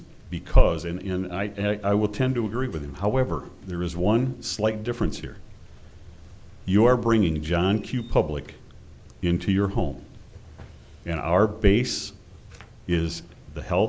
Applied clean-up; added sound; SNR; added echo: none; none; none; none.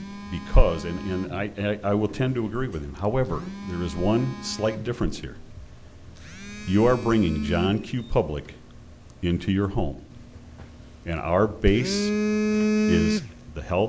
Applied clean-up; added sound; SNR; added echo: none; Telephone; 6 dB; none.